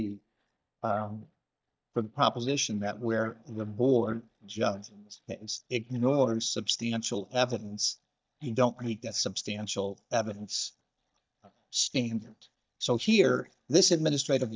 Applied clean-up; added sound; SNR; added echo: neural mask model DeepFilterNet 3.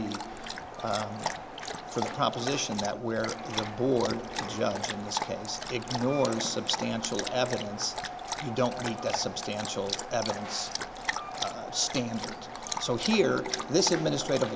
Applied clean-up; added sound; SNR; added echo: none; Dog + Train; 5 dB; none.